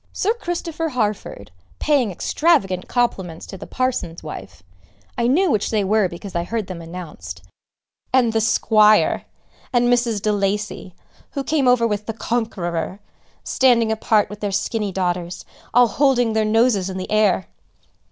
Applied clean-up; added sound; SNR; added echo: none; none; none; none.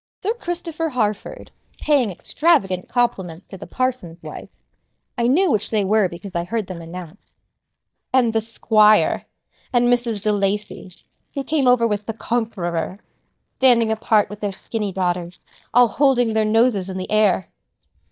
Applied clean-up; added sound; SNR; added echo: neural mask model DeepFilterNet 3.